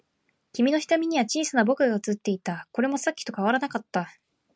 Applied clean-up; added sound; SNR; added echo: none; none; none; none.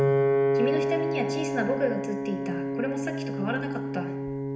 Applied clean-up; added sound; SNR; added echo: none; Piano; -5 dB; reverberation time 0.8 s.